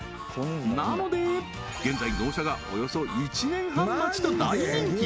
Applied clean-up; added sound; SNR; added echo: none; Harmonica + Thunder / Rain; 15 dB; none.